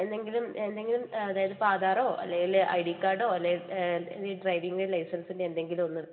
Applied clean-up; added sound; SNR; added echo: none; none; none; reverberation time 1.5 s.